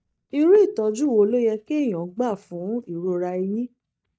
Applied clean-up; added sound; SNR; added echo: neural mask model DeepFilterNet 3.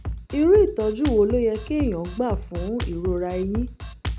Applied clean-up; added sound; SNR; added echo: none; Drum kit; 8 dB; none.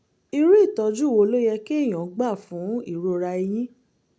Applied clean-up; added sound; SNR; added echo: none; none; none; none.